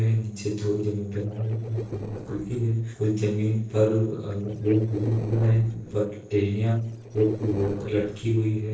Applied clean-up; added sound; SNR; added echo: neural separator model SepFormer DNS4.